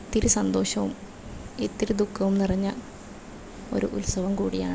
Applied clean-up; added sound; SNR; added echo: none; none; none; none.